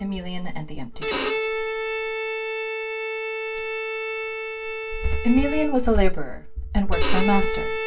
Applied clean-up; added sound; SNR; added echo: none; Bowed string instrument; 6 dB; reverberation time 0.2 s.